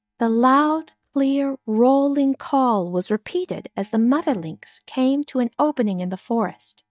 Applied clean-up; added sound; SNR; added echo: neural mask model DeepFilterNet 3.